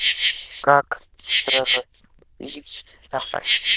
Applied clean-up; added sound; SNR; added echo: neural diffusion model UNIVERSE++.